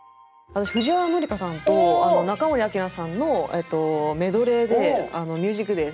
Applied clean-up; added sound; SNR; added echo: none; none; none; none.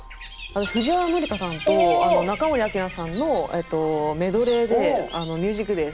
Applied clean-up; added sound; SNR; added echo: none; Bird / Dog; 15 dB; none.